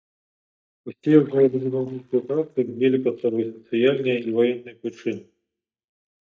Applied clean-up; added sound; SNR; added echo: neural mask model DeepFilterNet 3.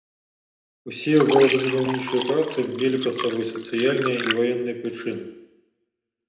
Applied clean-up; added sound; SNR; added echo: none; Fill (with liquid); 6 dB; reverberation time 0.8 s.